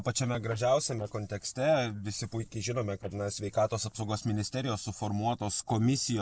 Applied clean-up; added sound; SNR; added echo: neural separator model SepFormer DNS4.